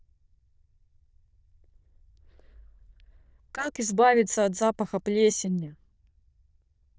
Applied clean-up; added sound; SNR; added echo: neural diffusion model UNIVERSE++.